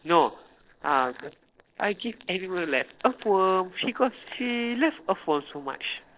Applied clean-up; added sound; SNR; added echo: neural separator model SepFormer DNS4.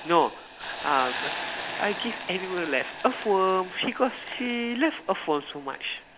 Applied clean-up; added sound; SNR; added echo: none; Hiss; 10 dB; none.